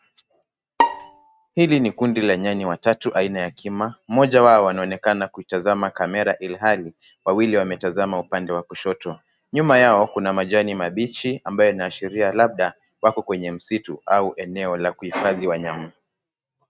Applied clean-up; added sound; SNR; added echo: neural mask model RNNoise.